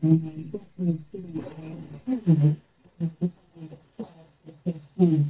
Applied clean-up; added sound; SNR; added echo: neural mask model DeepFilterNet 3.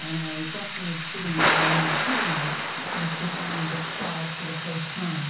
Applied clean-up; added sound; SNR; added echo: none; Thunder / Rain; -4 dB; reverberation time 0.6 s.